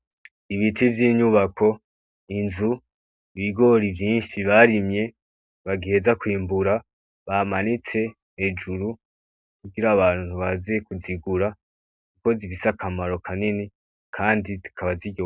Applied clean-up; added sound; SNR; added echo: none; none; none; none.